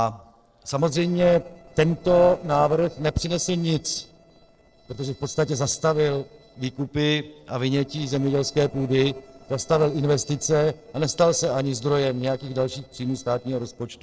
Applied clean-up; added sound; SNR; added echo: neural separator model SepFormer DNS4.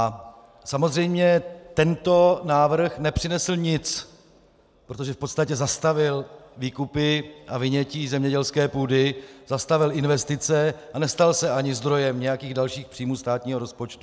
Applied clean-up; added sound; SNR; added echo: none; none; none; none.